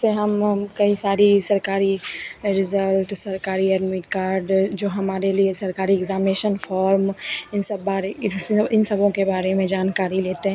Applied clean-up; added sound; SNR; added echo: none; none; none; none.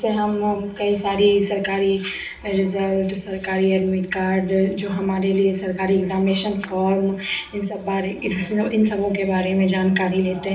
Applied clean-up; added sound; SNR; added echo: none; none; none; reverberation time 0.4 s.